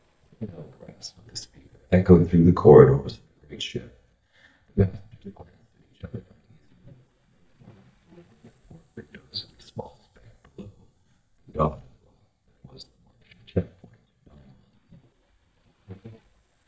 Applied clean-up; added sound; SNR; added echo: neural mask model DeepFilterNet 3.